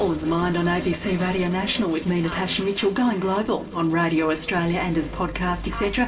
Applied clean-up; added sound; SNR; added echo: none; none; none; reverberation time 2.6 s.